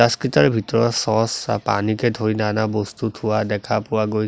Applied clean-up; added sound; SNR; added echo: none; none; none; none.